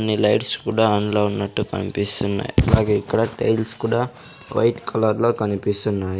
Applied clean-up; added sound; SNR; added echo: none; none; none; none.